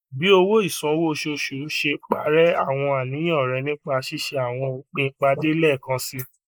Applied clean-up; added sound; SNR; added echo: neural mask model Resemble Enhance denoiser.